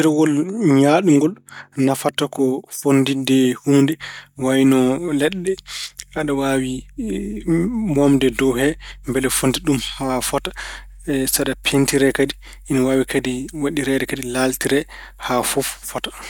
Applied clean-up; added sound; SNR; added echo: neural mask model DeepFilterNet 3.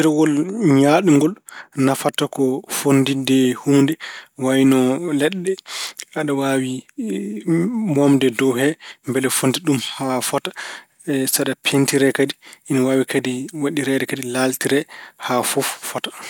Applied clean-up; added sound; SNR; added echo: none; none; none; none.